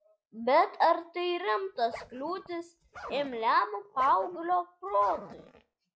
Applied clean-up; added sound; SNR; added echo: classical method log-MMSE.